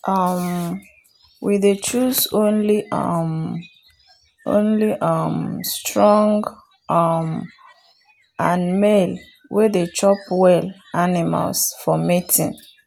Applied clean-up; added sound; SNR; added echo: none; none; none; none.